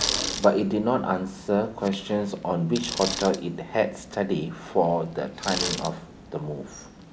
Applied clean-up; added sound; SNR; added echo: none; Bicycle; 9 dB; none.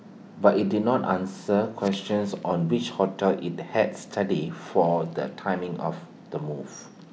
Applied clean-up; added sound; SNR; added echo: none; none; none; none.